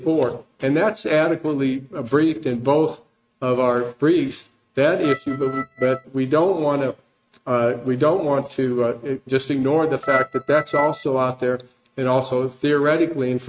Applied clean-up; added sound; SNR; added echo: neural mask model RNNoise.